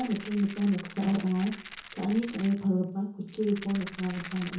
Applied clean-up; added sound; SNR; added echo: none; Rattle; 16 dB; reverberation time 0.7 s.